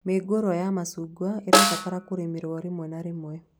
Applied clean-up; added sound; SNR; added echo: none; Snare drum; -3 dB; none.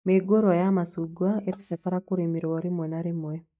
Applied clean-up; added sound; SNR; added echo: neural mask model DeepFilterNet 3.